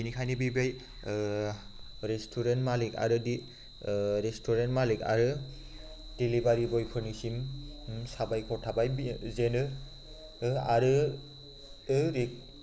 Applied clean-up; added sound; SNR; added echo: none; none; none; none.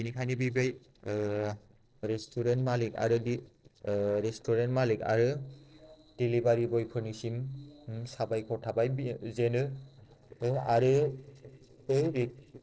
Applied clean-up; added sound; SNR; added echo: neural separator model SepFormer DNS4.